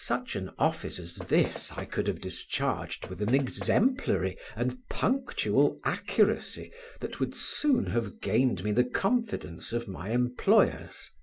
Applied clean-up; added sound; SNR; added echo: none; Knock; 14 dB; none.